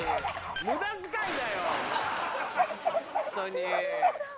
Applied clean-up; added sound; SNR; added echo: none; Bark; 0 dB; none.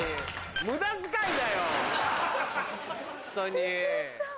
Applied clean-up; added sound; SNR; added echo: none; none; none; none.